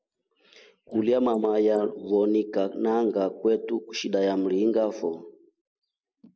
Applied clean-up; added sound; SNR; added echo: neural mask model Resemble Enhance denoiser.